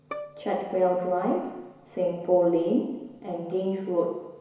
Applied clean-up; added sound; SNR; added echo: none; Bowed string instrument; 19 dB; reverberation time 1.0 s.